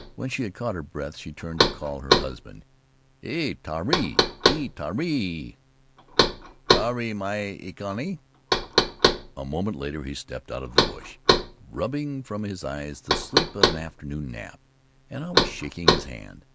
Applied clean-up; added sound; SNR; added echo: none; Knock; -4 dB; none.